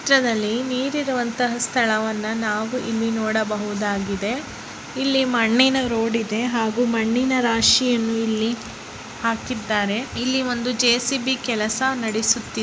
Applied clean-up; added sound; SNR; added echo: none; none; none; none.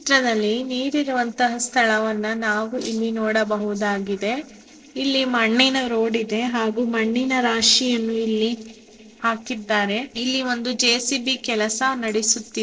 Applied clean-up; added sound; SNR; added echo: neural separator model SepFormer DNS4.